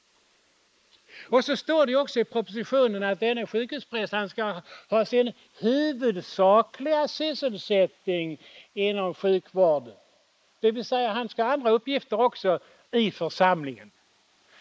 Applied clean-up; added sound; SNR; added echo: neural mask model Resemble Enhance denoiser.